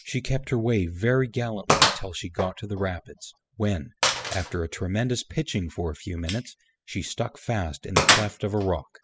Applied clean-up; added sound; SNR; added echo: classical method spectral subtraction.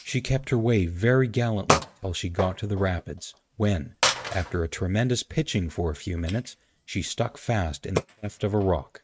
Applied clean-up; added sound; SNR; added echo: neural mask model RNNoise.